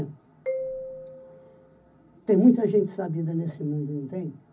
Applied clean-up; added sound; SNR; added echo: none; Marimba, xylophone; 11 dB; reverberation time 0.4 s.